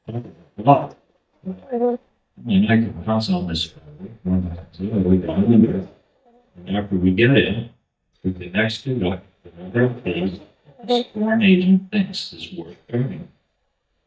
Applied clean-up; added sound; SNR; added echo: neural mask model DeepFilterNet 3.